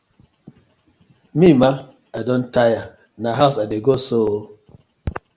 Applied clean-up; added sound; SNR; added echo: none; none; none; none.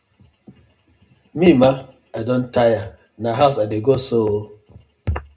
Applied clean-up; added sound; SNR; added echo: none; none; none; reverberation time 0.2 s.